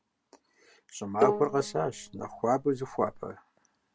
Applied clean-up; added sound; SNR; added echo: none; Bowed string instrument; 3 dB; none.